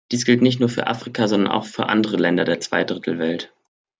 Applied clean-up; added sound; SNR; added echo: none; none; none; none.